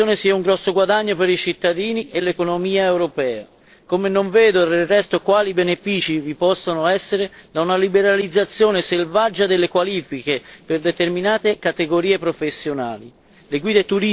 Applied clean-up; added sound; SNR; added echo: neural separator model SepFormer DNS4.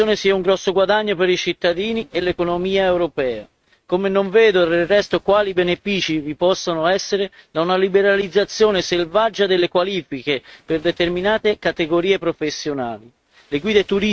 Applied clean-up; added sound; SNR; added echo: neural mask model RNNoise.